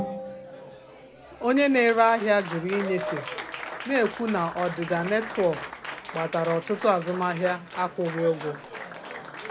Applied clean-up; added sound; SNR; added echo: none; Applause; 11 dB; none.